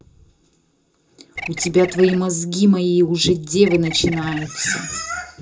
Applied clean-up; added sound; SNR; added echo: none; Bird; 11 dB; reverberation time 0.2 s.